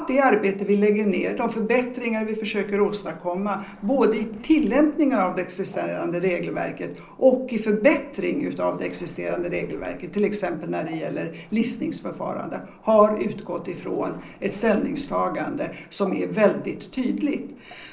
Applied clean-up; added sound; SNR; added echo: neural separator model SepFormer DNS4.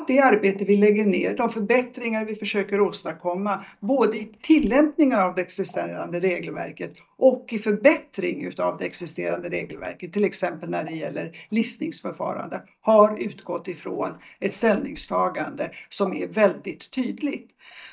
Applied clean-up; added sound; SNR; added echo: neural mask model DeepFilterNet 3.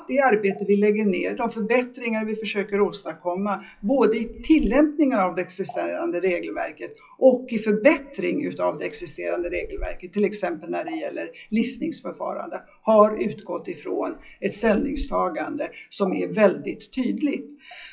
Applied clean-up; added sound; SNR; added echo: classical method WPE with log-MMSE.